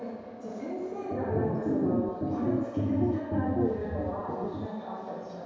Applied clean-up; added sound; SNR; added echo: none; Organ; -4 dB; reverberation time 2.2 s.